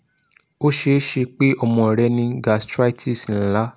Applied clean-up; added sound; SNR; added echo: none; none; none; none.